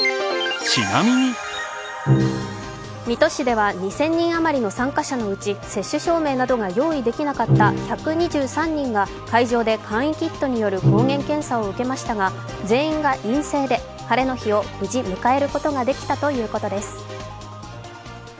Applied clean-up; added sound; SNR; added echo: none; Bowed string instrument; 5 dB; none.